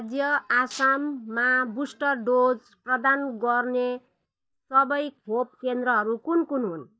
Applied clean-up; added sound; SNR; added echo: neural mask model DeepFilterNet 3.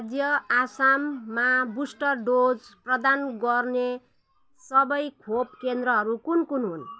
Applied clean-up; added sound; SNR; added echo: none; none; none; none.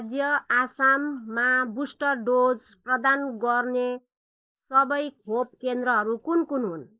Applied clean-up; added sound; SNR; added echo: neural mask model Resemble Enhance denoiser.